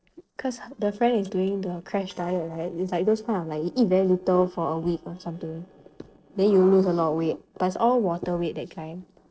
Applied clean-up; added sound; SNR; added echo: neural separator model SepFormer DNS4.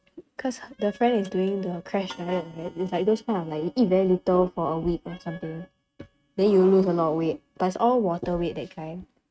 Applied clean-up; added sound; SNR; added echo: neural mask model RNNoise.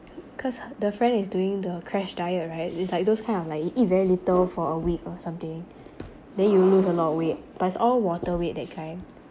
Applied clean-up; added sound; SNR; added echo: none; none; none; none.